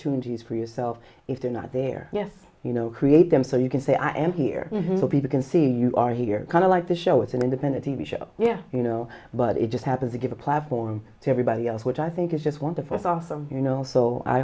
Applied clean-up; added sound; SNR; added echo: none; none; none; none.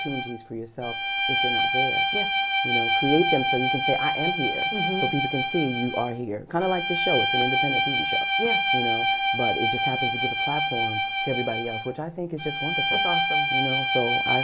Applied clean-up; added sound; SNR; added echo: none; Bowed string instrument; -4 dB; none.